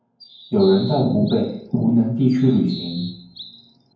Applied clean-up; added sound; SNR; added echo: none; Bird vocalization, bird call, bird song; 19 dB; reverberation time 0.9 s.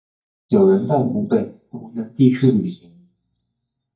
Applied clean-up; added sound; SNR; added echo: neural mask model DeepFilterNet 3.